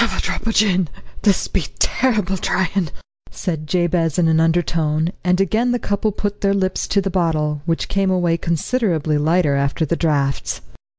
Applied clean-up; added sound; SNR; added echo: none; none; none; none.